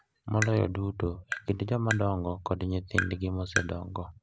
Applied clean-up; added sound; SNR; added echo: none; Tap; 8 dB; none.